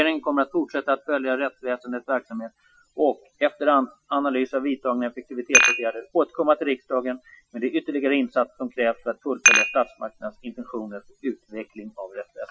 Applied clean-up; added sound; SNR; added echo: classical method Wiener filter.